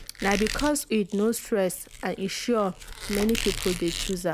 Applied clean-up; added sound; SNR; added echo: none; Squeak; 9 dB; none.